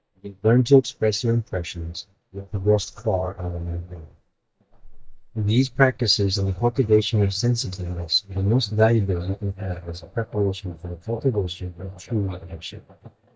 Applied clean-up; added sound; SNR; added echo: neural mask model DeepFilterNet 3.